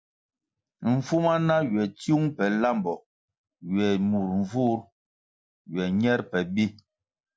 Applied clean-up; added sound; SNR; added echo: none; none; none; none.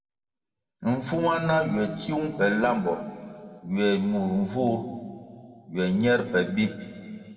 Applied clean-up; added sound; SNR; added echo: none; none; none; reverberation time 2.0 s.